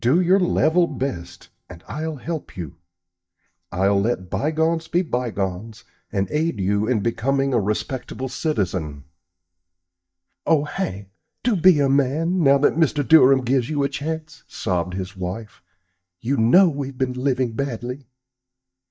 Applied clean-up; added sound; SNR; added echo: neural mask model DeepFilterNet 3.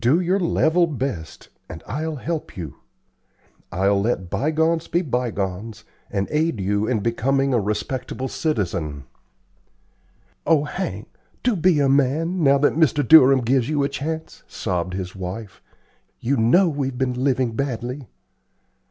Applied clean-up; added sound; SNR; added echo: none; none; none; none.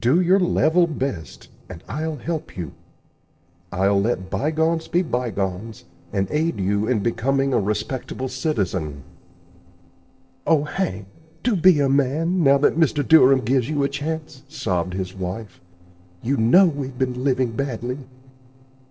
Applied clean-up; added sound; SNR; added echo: neural separator model SepFormer DNS4.